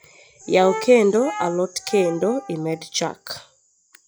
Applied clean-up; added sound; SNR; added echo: classical method log-MMSE.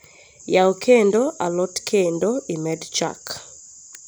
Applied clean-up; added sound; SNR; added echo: none; none; none; none.